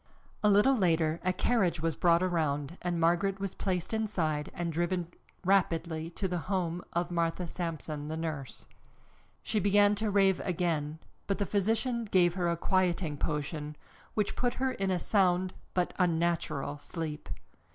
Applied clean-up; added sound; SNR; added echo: none; none; none; none.